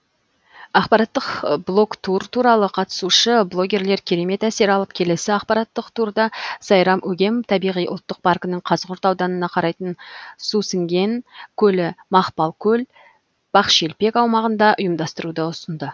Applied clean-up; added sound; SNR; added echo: none; none; none; none.